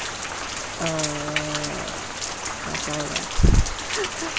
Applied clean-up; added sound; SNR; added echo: none; Rain; 4 dB; none.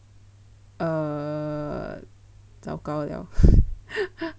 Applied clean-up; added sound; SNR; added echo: none; none; none; none.